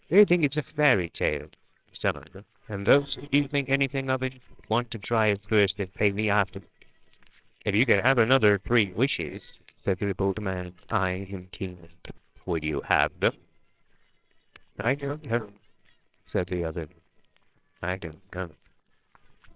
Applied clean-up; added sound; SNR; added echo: neural separator model SepFormer WHAMR!.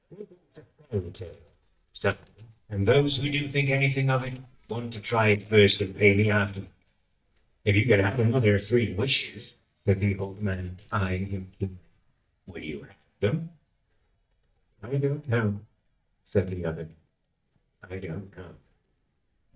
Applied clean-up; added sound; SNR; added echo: neural mask model DeepFilterNet 3.